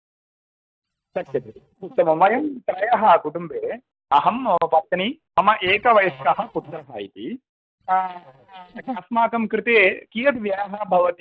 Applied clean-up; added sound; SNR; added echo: neural mask model DeepFilterNet 3.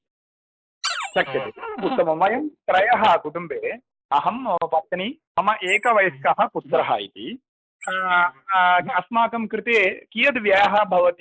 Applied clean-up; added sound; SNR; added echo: neural mask model Resemble Enhance denoiser.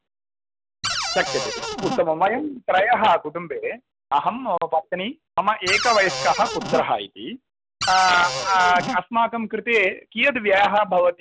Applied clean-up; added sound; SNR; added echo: none; Cupboard open or close; 5 dB; none.